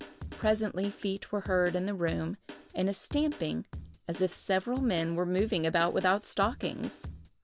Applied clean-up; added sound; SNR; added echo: none; Drum kit; 14 dB; none.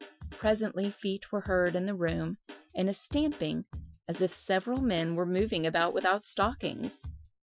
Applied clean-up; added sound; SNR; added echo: classical method Wiener filter.